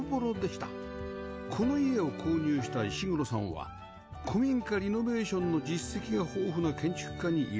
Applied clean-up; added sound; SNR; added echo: none; none; none; none.